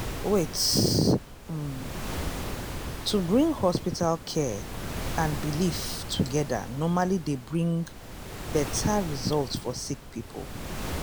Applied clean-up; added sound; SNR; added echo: none; Waves, surf; 7 dB; none.